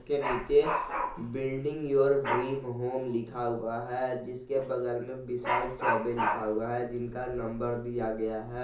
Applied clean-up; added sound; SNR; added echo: none; Dog; 6 dB; reverberation time 0.6 s.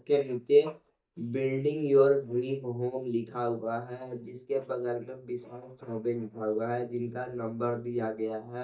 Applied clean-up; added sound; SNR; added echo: neural mask model DeepFilterNet 3.